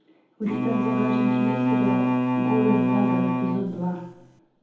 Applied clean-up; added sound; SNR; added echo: none; Bowed string instrument; -4 dB; reverberation time 2.0 s.